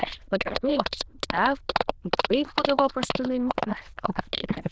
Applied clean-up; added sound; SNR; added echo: neural diffusion model UNIVERSE++.